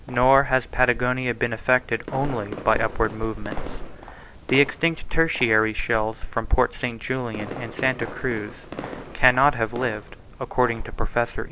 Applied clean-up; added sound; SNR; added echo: none; Fireworks; 16 dB; none.